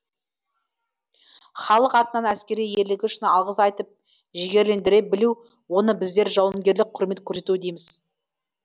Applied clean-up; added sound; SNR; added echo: none; none; none; none.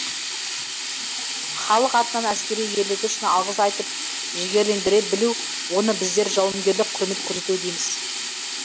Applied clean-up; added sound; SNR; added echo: none; Sink (filling or washing); 4 dB; none.